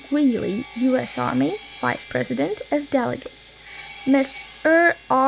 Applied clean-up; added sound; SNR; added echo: none; Sawing; 17 dB; none.